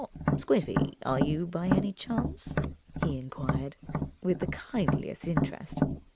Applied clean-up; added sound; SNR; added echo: none; Tap; -1 dB; none.